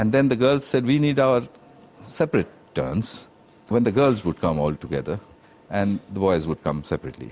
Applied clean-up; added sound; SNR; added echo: none; none; none; none.